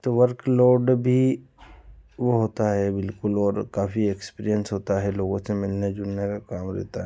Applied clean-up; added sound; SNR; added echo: none; none; none; none.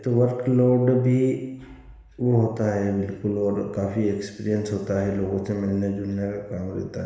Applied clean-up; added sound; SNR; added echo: none; none; none; reverberation time 1.1 s.